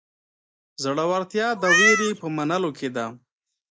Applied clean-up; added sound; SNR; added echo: neural mask model Resemble Enhance denoiser.